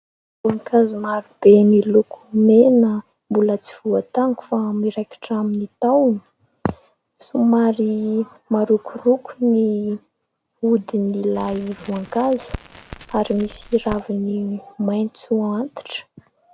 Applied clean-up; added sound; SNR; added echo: none; Crackle; 18 dB; none.